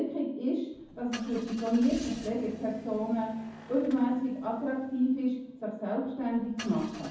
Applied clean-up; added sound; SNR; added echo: none; Engine starting / Car; 18 dB; reverberation time 0.9 s.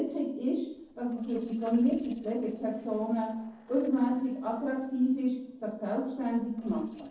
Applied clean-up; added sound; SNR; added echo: neural separator model SepFormer DNS4.